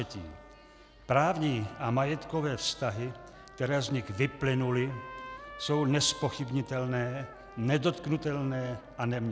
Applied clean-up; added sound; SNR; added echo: none; Trumpet; 18 dB; none.